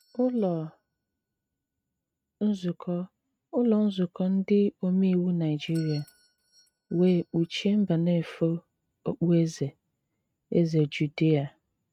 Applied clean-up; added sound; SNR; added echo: neural mask model RNNoise.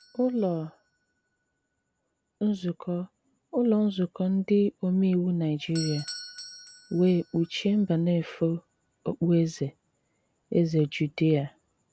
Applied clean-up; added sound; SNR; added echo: none; Doorbell; 18 dB; none.